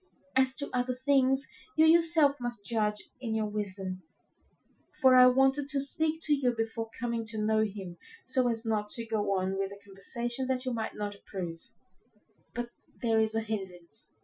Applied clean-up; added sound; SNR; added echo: classical method Wiener filter.